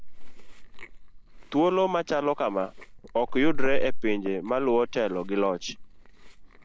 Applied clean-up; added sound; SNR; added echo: none; Chewing, mastication; 1 dB; none.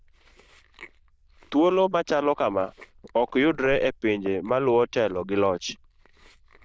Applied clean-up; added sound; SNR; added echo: neural diffusion model UNIVERSE++.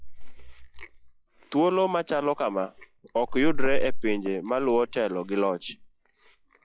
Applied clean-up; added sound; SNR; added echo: classical method log-MMSE.